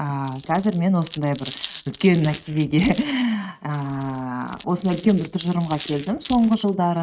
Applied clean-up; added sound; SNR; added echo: neural mask model RNNoise.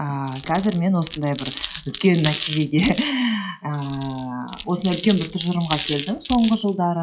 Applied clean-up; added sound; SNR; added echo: classical method log-MMSE.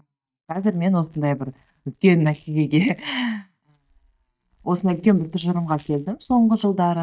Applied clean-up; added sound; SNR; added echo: neural mask model DeepFilterNet 3.